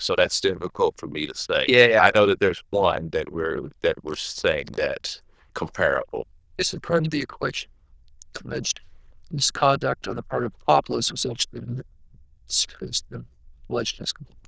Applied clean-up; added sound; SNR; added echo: neural diffusion model UNIVERSE++.